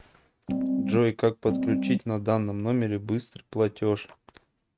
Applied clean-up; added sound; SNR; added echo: neural mask model RNNoise.